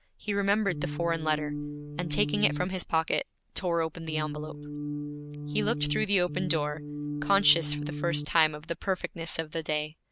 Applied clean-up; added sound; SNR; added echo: none; Organ; 4 dB; none.